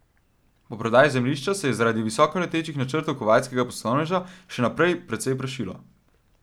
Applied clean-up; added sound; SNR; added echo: none; none; none; none.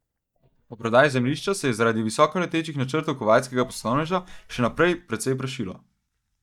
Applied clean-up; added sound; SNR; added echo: neural mask model DeepFilterNet 3.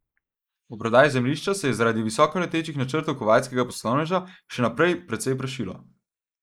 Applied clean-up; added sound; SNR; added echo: neural mask model Resemble Enhance denoiser.